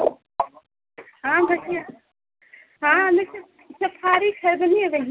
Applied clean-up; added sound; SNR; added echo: none; none; none; none.